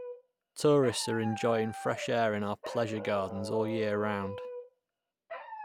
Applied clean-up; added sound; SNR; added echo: none; Dog; 11 dB; none.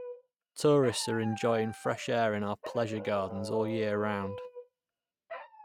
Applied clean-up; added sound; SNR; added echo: neural mask model RNNoise.